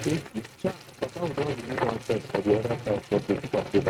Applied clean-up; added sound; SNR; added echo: neural mask model RNNoise.